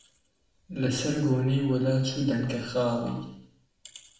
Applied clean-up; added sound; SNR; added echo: none; none; none; reverberation time 0.9 s.